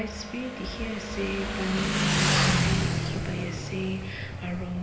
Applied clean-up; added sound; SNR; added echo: none; Motorcycle; -5 dB; reverberation time 1.4 s.